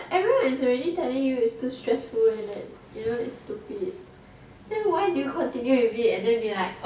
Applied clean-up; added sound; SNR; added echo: none; none; none; reverberation time 0.9 s.